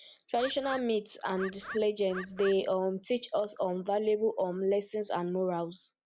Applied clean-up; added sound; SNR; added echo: none; Bird; 13 dB; none.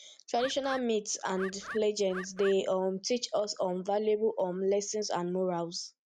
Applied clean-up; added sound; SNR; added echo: neural mask model RNNoise.